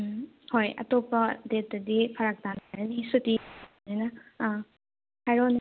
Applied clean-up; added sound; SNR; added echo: none; none; none; none.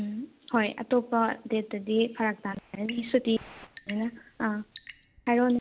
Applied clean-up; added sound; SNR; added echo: none; Drip / Sink (filling or washing) / Water tap, faucet / Water; 19 dB; none.